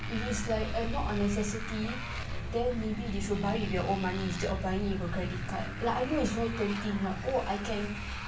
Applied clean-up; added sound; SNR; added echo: none; Motorcycle; 9 dB; reverberation time 0.2 s.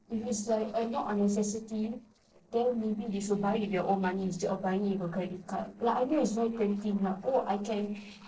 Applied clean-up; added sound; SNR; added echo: neural separator model SepFormer DNS4.